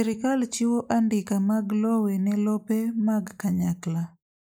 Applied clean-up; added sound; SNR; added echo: neural mask model Resemble Enhance denoiser.